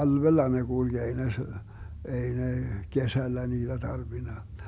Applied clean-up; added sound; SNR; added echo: none; none; none; none.